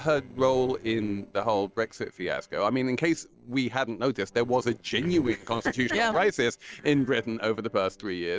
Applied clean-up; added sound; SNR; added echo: neural separator model SepFormer DNS4.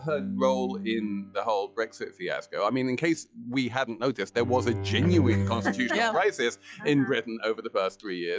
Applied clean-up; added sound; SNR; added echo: classical method log-MMSE.